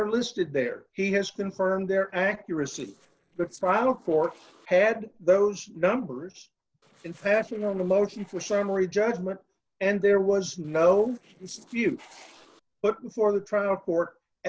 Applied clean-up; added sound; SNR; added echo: neural separator model SepFormer DNS4.